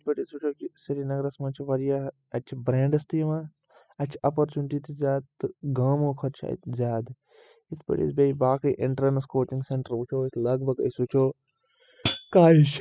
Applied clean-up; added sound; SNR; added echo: classical method spectral subtraction.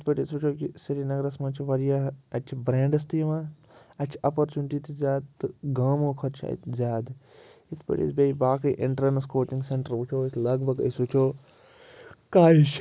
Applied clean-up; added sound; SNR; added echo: none; none; none; none.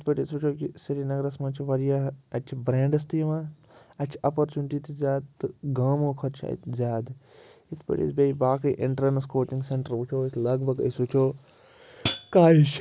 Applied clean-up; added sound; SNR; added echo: none; Hi-hat; 5 dB; none.